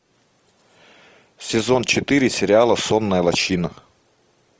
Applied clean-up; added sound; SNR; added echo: none; none; none; none.